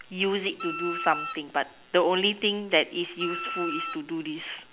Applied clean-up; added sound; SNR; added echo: none; Wind instrument, woodwind instrument; 7 dB; none.